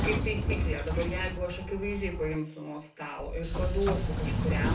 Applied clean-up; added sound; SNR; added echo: none; Sliding door / Train; -2 dB; reverberation time 0.3 s.